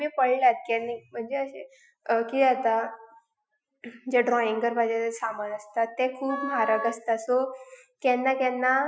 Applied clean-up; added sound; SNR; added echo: classical method Wiener filter.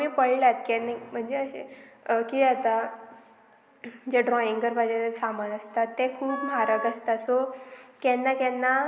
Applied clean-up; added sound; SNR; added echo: none; Wind instrument, woodwind instrument; 10 dB; none.